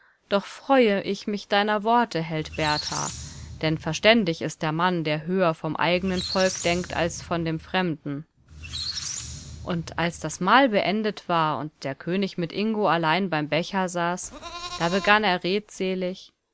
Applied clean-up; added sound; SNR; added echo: none; Livestock, farm animals, working animals + Squeak; 12 dB; none.